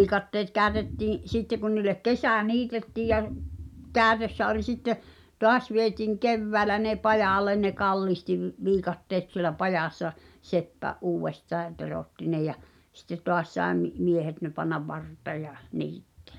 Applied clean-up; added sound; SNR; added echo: none; none; none; none.